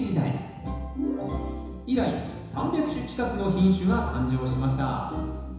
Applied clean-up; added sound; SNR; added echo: none; none; none; reverberation time 1.0 s.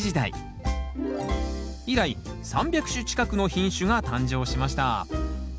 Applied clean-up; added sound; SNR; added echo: none; none; none; none.